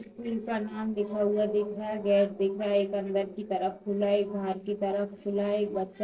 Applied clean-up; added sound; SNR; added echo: neural separator model SepFormer DNS4.